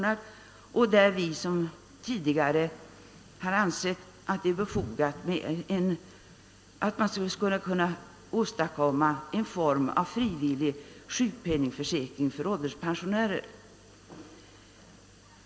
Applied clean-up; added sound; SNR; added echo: none; none; none; reverberation time 0.3 s.